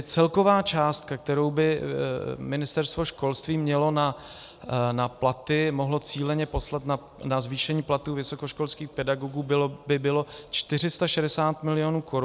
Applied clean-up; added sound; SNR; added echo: none; none; none; none.